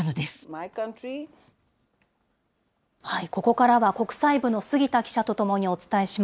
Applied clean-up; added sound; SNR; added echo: none; none; none; none.